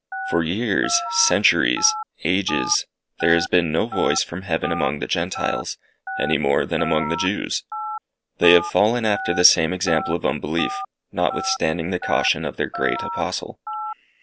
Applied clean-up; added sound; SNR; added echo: none; Telephone; 9 dB; none.